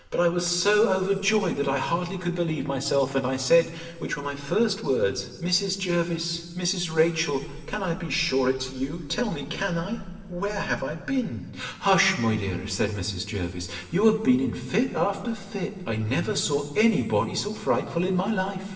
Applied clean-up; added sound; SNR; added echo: none; Car; 18 dB; reverberation time 2.6 s.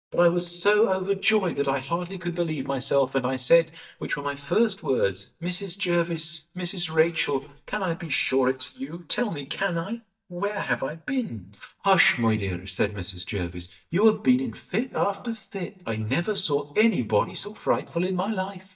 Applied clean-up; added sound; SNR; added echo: neural mask model DeepFilterNet 3.